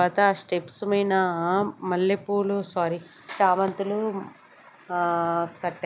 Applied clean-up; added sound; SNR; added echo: none; none; none; none.